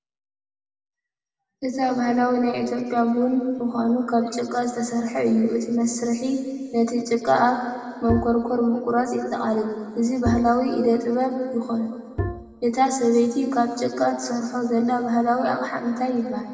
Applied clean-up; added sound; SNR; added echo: none; Bowed string instrument; 7 dB; reverberation time 2.0 s.